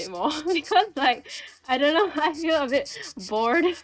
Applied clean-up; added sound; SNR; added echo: neural mask model RNNoise.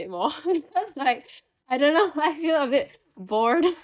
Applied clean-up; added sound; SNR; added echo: neural mask model DeepFilterNet 3.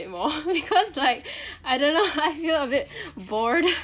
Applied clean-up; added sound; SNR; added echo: none; Insect; 15 dB; none.